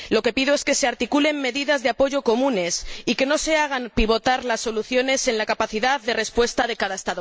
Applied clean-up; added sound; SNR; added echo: none; none; none; none.